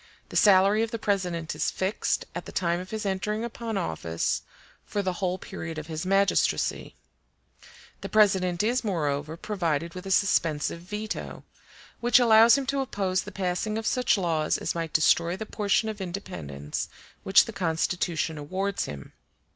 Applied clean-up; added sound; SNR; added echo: none; none; none; none.